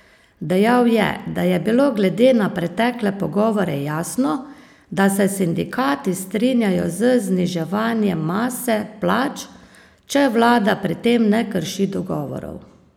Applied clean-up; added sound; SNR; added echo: none; none; none; none.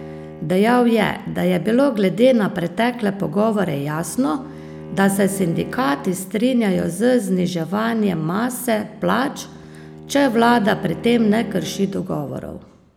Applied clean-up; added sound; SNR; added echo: none; Bowed string instrument; 18 dB; none.